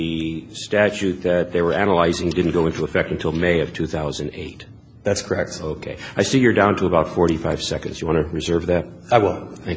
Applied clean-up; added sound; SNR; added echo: none; none; none; none.